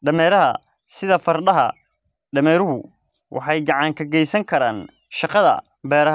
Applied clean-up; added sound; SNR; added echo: none; none; none; none.